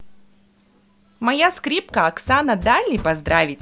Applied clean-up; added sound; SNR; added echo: none; none; none; none.